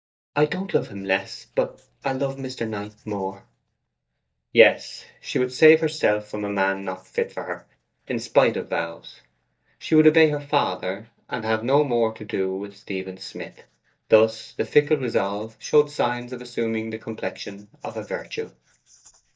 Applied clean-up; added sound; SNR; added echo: neural mask model DeepFilterNet 3.